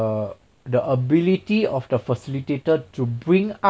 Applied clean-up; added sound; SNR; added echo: none; none; none; none.